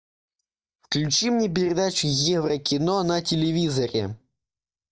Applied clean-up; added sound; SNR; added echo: neural mask model DeepFilterNet 3.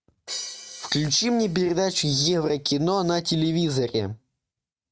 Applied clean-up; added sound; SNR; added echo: neural mask model RNNoise.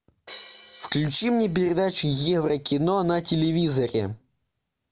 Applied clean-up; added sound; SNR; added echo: none; Crash cymbal; 17 dB; none.